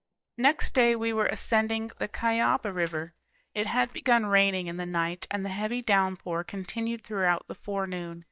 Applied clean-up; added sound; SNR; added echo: neural mask model DeepFilterNet 3.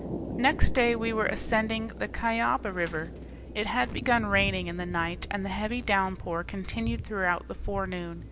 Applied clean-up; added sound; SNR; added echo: none; Thunder; 11 dB; none.